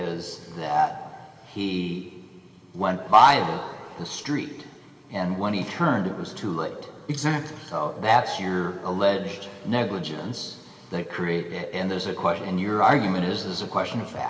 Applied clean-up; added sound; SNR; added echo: none; none; none; reverberation time 2.2 s.